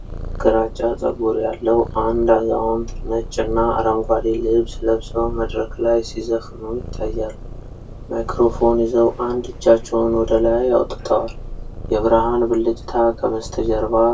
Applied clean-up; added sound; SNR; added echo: none; Purr; 10 dB; reverberation time 0.1 s.